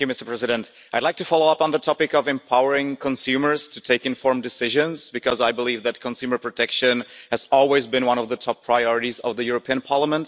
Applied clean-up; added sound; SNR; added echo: none; none; none; none.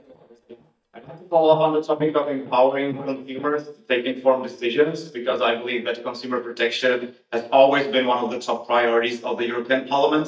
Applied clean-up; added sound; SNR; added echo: neural mask model DeepFilterNet 3.